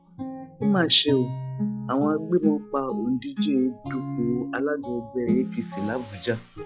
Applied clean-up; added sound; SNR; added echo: classical method log-MMSE.